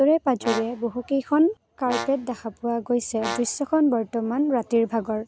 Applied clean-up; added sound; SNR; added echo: none; Brass instrument; 13 dB; none.